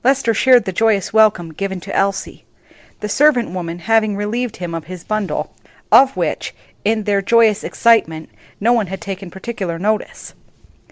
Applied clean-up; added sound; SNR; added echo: none; none; none; none.